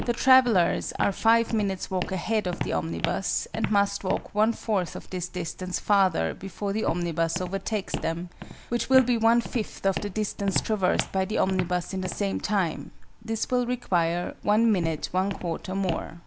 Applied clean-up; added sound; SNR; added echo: none; Walk, footsteps; 12 dB; none.